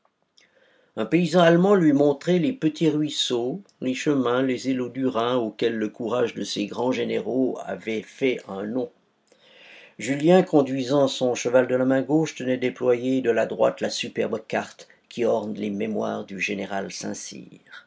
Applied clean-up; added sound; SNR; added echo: none; none; none; none.